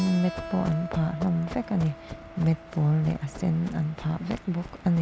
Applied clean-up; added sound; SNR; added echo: none; Keyboard (musical) + Run; 14 dB; none.